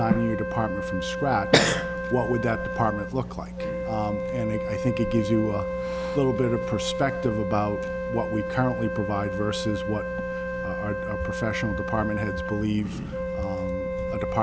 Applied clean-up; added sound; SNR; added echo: none; Wind instrument, woodwind instrument; 4 dB; none.